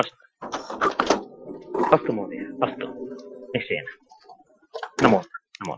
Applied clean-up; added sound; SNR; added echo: classical method Wiener filter.